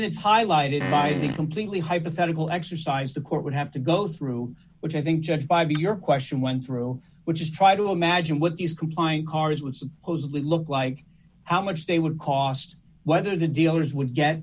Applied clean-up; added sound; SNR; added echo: none; Fart; 6 dB; none.